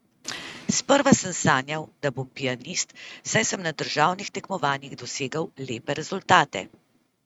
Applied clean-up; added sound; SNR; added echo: neural mask model RNNoise.